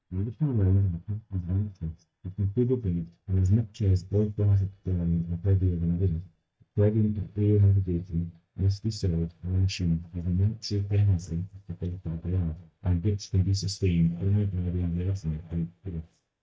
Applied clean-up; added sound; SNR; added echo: neural mask model DeepFilterNet 3.